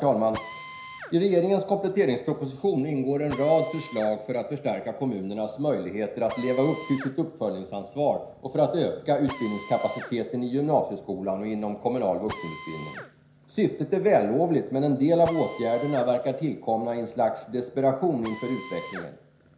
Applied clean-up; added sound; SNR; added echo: none; Drill; 18 dB; reverberation time 0.5 s.